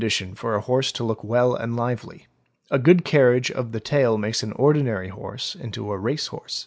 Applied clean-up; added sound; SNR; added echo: none; none; none; none.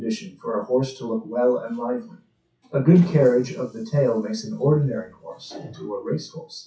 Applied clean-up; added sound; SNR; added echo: classical method WPE with log-MMSE.